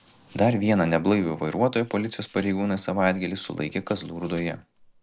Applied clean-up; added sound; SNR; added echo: none; Rattle (instrument); 17 dB; none.